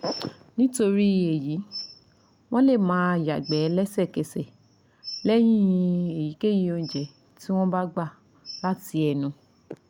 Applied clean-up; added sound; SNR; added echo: none; none; none; none.